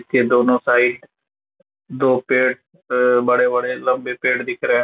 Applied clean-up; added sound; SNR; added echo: none; none; none; none.